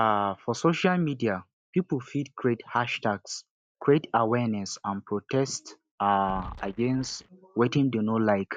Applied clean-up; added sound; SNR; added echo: neural mask model DeepFilterNet 3.